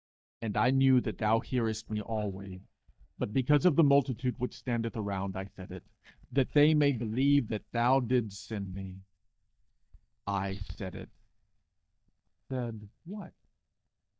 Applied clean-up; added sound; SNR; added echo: neural mask model DeepFilterNet 3.